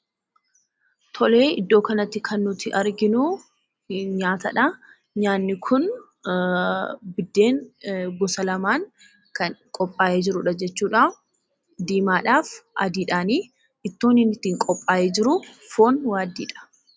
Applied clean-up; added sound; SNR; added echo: none; none; none; none.